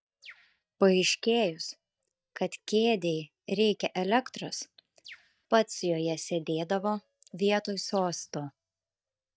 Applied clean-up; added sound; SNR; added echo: neural mask model DeepFilterNet 3.